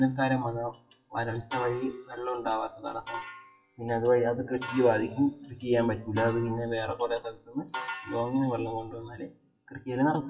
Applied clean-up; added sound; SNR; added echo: classical method WPE with log-MMSE.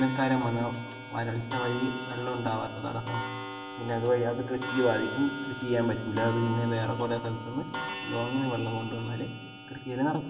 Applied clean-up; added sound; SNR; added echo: none; Clock; 9 dB; reverberation time 2.1 s.